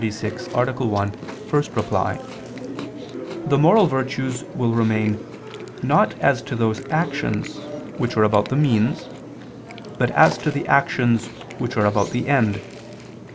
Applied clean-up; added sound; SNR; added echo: none; Chewing, mastication; 12 dB; none.